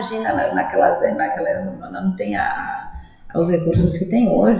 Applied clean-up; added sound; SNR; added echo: classical method WPE with log-MMSE.